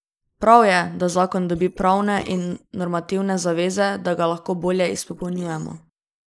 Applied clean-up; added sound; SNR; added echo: neural mask model Resemble Enhance denoiser.